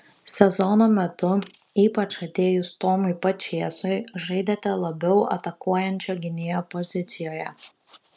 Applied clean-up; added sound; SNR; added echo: none; none; none; none.